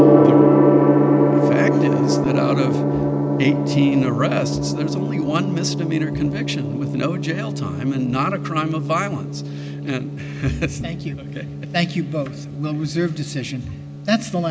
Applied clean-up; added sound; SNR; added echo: none; Gong; -5 dB; none.